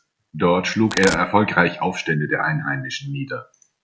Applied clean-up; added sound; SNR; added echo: none; Domestic sounds, home sounds; 6 dB; none.